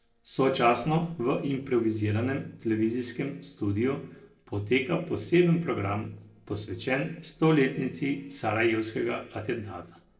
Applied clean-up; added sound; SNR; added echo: neural separator model SepFormer DNS4.